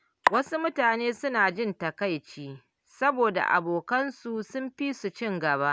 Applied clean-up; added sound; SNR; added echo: none; none; none; none.